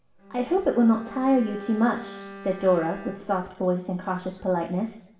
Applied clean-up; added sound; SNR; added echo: none; Bowed string instrument; 19 dB; reverberation time 0.8 s.